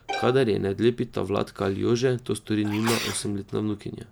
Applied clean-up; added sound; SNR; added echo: none; Bowed string instrument + Sneeze; 11 dB; none.